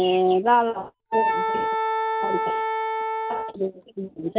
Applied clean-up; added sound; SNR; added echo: none; Wind instrument, woodwind instrument; 1 dB; none.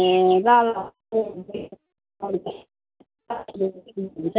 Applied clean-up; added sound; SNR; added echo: none; none; none; none.